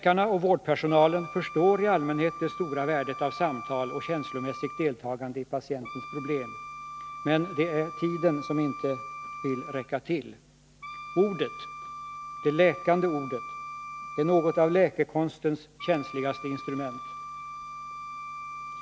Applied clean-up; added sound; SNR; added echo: none; Wind instrument, woodwind instrument; 12 dB; none.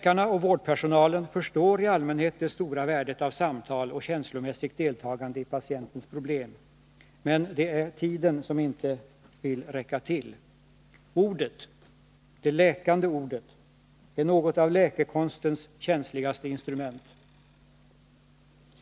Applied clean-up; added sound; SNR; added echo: none; none; none; none.